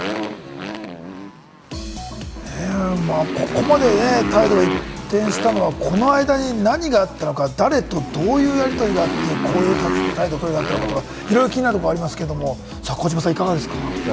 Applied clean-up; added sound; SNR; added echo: none; Motorcycle; 6 dB; none.